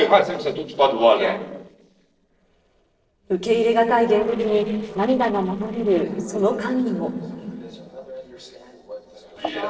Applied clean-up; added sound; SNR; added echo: neural separator model SepFormer DNS4.